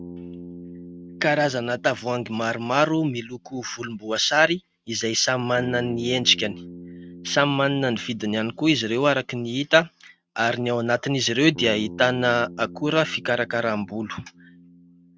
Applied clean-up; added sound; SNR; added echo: neural mask model RNNoise.